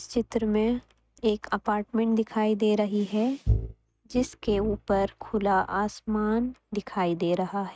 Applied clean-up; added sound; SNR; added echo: neural mask model RNNoise.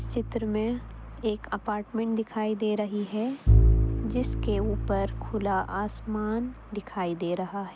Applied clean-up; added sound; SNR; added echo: none; Bowed string instrument; -1 dB; none.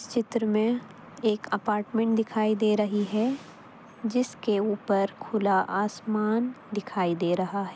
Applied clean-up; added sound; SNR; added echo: none; none; none; none.